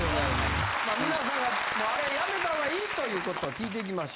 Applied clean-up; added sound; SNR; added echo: none; none; none; none.